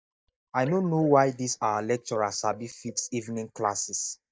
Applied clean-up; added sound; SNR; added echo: neural mask model DeepFilterNet 3.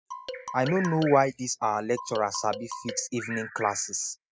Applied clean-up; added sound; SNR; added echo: classical method spectral subtraction.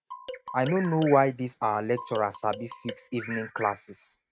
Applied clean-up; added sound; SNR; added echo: neural mask model RNNoise.